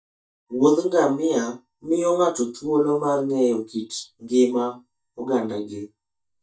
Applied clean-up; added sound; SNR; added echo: neural mask model DeepFilterNet 3.